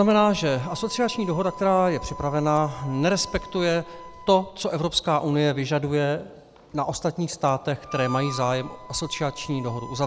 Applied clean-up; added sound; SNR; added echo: none; Harmonica; 16 dB; none.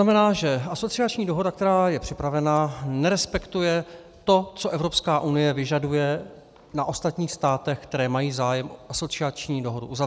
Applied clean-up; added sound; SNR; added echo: none; none; none; none.